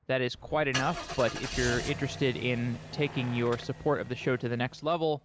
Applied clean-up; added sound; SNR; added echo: none; Engine starting / Car; 10 dB; none.